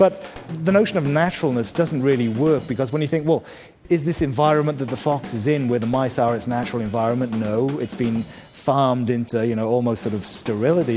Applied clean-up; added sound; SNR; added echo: none; Drum / Drum kit; 18 dB; none.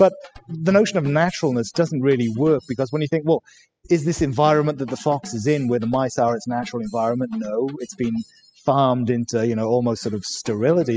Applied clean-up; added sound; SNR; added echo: classical method spectral subtraction.